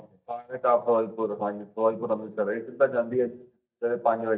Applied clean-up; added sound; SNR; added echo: neural mask model DeepFilterNet 3.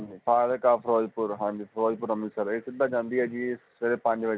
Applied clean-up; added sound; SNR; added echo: none; none; none; none.